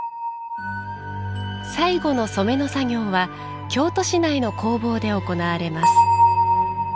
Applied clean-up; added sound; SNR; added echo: none; Bell; 1 dB; none.